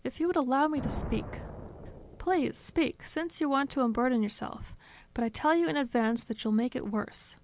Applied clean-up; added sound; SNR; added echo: none; Thunder; 15 dB; none.